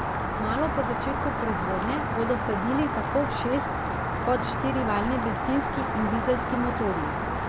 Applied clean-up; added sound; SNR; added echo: none; Rain; -1 dB; none.